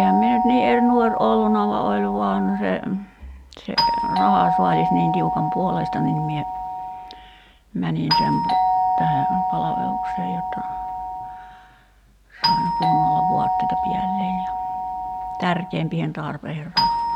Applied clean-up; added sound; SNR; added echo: none; Doorbell; -1 dB; none.